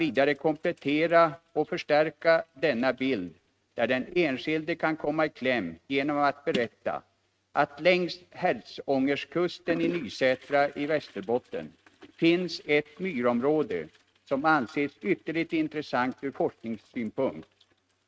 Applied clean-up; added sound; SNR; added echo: neural mask model RNNoise.